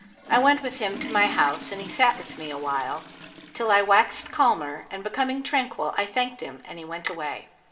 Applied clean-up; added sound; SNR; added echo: none; Toilet flush / Water; 17 dB; reverberation time 1.8 s.